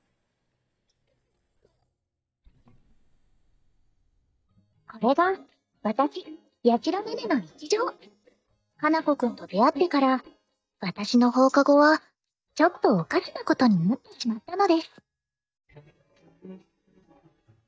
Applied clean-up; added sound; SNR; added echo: neural mask model DeepFilterNet 3.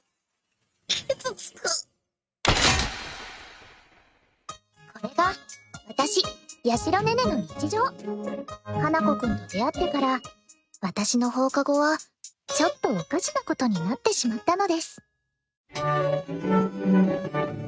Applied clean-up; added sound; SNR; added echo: neural mask model RNNoise.